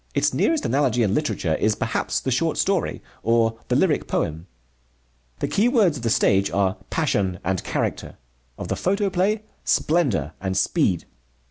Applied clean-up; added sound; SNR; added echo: none; none; none; none.